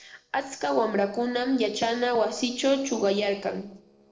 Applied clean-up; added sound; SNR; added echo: neural separator model SepFormer DNS4.